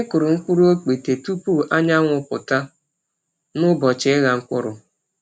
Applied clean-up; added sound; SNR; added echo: none; none; none; none.